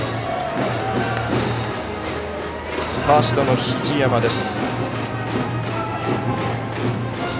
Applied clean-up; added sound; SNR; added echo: none; none; none; none.